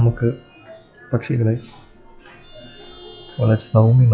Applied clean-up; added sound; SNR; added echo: classical method log-MMSE.